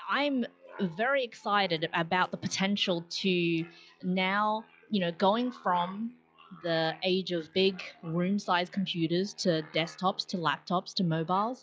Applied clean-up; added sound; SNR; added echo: classical method log-MMSE.